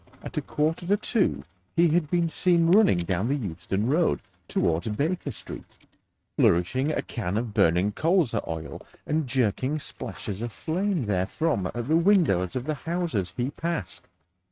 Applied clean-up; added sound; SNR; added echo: neural mask model RNNoise.